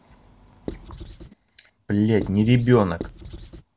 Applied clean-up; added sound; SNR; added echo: none; Writing; 13 dB; none.